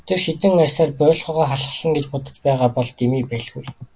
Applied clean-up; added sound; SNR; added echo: none; none; none; none.